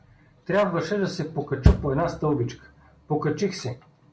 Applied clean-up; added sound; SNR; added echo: none; Bass drum; 0 dB; none.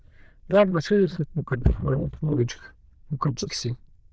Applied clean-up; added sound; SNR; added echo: neural diffusion model UNIVERSE++.